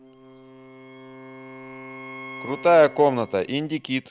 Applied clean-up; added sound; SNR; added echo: none; Wind instrument, woodwind instrument + Bowed string instrument; 17 dB; none.